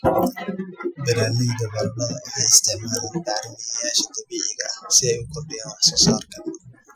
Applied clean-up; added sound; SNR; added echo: classical method Wiener filter.